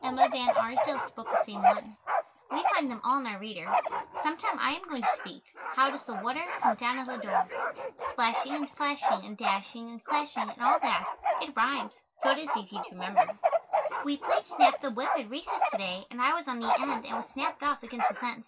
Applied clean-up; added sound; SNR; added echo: none; Bark; -2 dB; none.